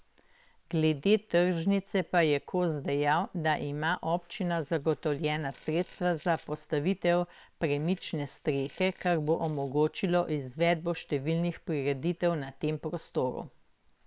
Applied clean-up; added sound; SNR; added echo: neural separator model SepFormer WHAM!.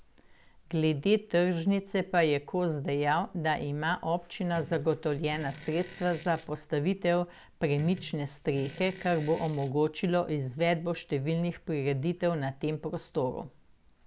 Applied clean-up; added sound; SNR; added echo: none; Fart; 19 dB; none.